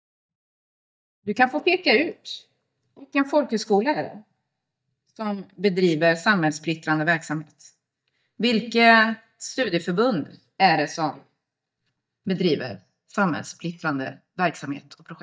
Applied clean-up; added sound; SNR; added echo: neural mask model DeepFilterNet 3.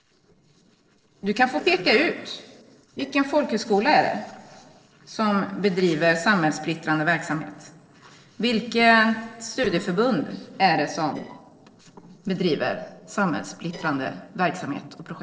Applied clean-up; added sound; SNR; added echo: neural separator model SepFormer DNS4.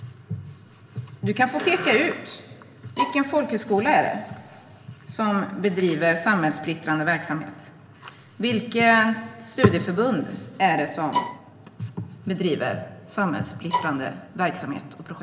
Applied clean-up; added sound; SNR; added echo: none; Bowed string instrument; 4 dB; reverberation time 2.9 s.